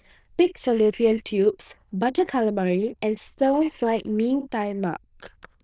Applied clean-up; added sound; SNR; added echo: neural diffusion model UNIVERSE++.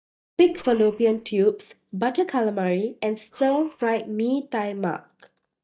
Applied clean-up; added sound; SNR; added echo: neural mask model DeepFilterNet 3.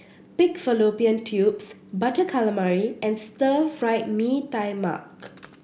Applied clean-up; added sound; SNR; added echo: none; none; none; none.